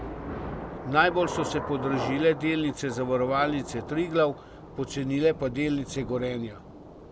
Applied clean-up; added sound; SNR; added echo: none; Thunder / Rain; 10 dB; none.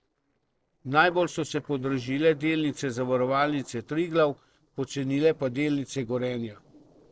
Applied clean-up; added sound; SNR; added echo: neural separator model SepFormer DNS4.